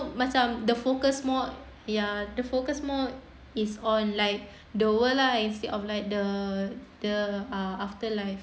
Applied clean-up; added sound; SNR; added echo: none; none; none; none.